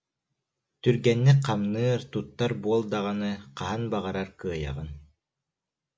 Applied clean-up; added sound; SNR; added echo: none; none; none; none.